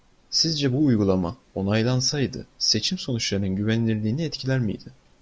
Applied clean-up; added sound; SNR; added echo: none; none; none; none.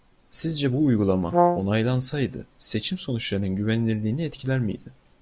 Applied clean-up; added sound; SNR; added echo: none; Brass instrument; -2 dB; none.